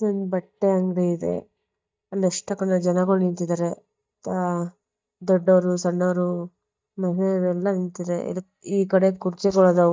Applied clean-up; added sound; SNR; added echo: neural mask model DeepFilterNet 3.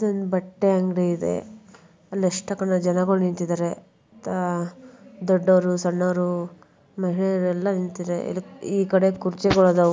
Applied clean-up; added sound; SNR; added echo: none; none; none; none.